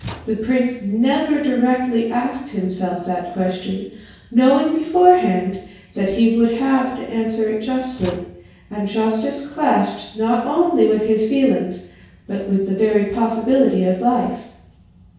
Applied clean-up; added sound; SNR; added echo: none; Slam / Tools; 18 dB; reverberation time 0.6 s.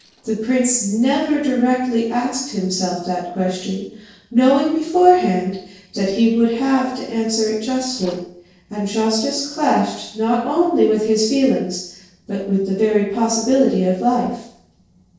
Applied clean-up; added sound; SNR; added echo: neural separator model SepFormer DNS4.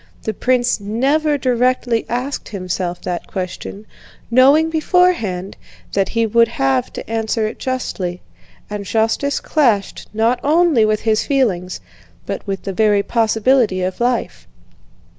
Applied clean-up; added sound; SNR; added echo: none; none; none; none.